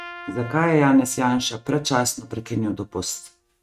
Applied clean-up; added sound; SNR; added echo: neural mask model RNNoise.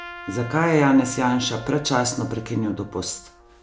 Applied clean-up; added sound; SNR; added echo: none; Trumpet; 18 dB; none.